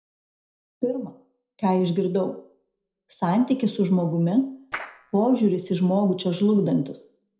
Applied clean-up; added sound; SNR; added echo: neural separator model SepFormer DNS4.